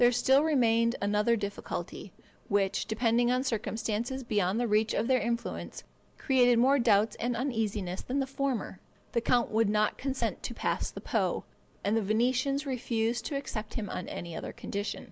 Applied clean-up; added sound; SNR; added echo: none; none; none; none.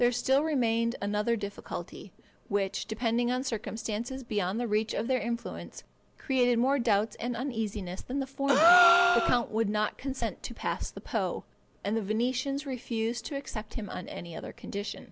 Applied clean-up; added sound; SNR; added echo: none; Gasp; -4 dB; none.